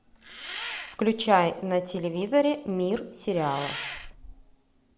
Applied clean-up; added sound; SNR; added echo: none; Engine; 10 dB; none.